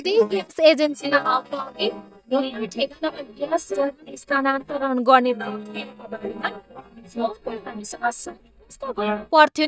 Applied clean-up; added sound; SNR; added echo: neural mask model DeepFilterNet 3.